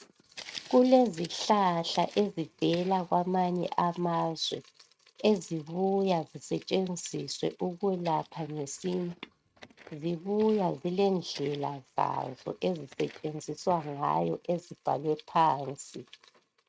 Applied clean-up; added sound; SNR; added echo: neural mask model RNNoise.